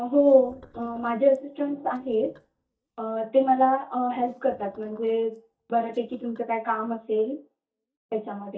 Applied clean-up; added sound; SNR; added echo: neural mask model DeepFilterNet 3.